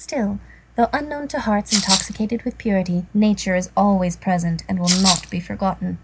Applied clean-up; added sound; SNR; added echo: none; Rattle (instrument); 0 dB; none.